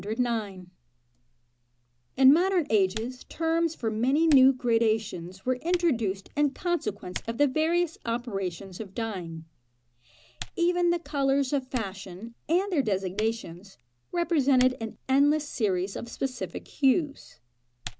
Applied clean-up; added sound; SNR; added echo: none; Typing; 20 dB; none.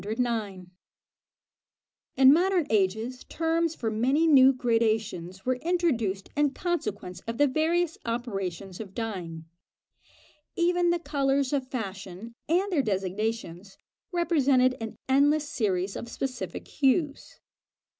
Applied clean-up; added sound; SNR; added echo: none; none; none; none.